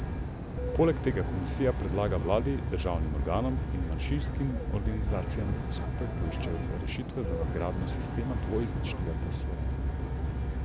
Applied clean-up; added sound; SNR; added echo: none; Aircraft; -2 dB; none.